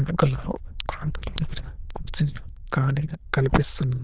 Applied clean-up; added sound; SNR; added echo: neural diffusion model UNIVERSE++.